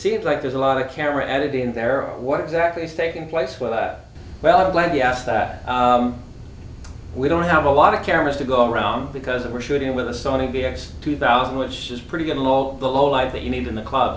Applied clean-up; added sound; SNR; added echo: none; none; none; none.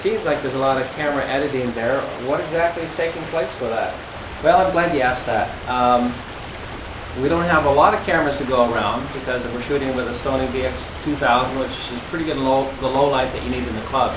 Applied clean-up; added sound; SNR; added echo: none; Stream; 13 dB; none.